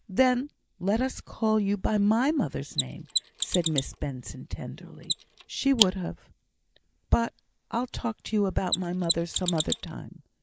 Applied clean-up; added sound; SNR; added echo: neural mask model Resemble Enhance denoiser.